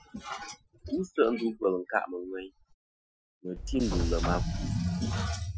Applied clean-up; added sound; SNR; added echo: classical method Wiener filter.